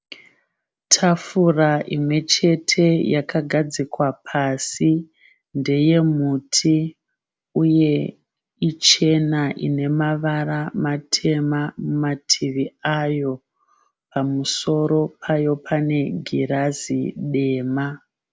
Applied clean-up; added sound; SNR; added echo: none; none; none; none.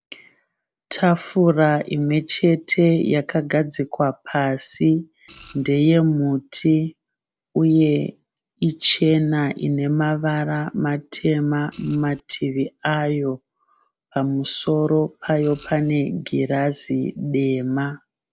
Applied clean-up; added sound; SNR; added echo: neural separator model SepFormer DNS4.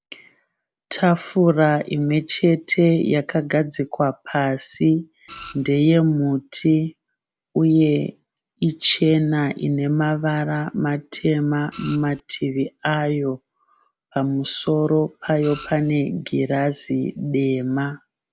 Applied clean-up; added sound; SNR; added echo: none; Printer; 14 dB; none.